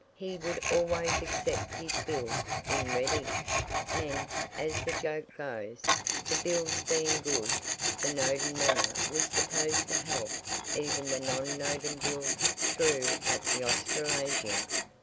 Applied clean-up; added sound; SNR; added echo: none; Tools; -3 dB; none.